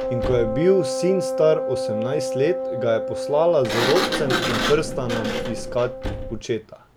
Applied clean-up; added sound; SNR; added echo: none; Wind instrument, woodwind instrument + Sliding door; 2 dB; none.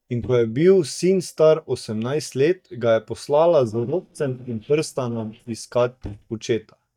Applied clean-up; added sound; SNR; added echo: neural mask model DeepFilterNet 3.